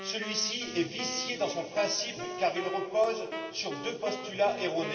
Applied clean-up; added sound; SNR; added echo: none; Wind instrument, woodwind instrument; 9 dB; reverberation time 2.1 s.